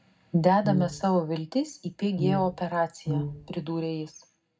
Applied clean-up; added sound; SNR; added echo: none; Brass instrument; 4 dB; reverberation time 0.3 s.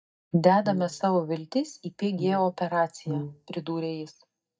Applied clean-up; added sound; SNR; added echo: neural mask model DeepFilterNet 3.